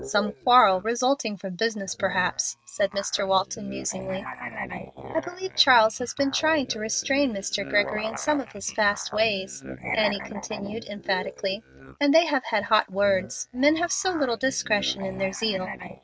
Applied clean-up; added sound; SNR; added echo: neural mask model RNNoise.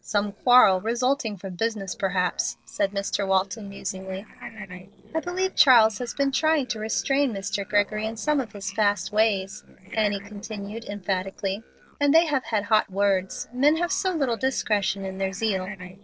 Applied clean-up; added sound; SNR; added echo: neural separator model SepFormer DNS4.